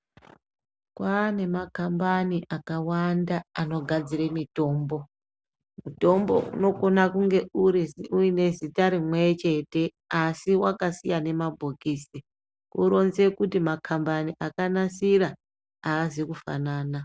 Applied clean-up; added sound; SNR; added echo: none; none; none; none.